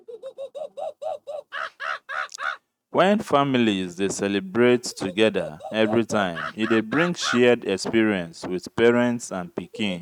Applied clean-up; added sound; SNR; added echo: neural mask model RNNoise.